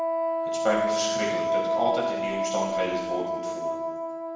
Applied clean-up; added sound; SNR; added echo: none; Wind instrument, woodwind instrument; -4 dB; reverberation time 1.1 s.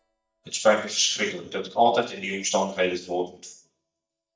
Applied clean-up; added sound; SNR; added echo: neural mask model DeepFilterNet 3.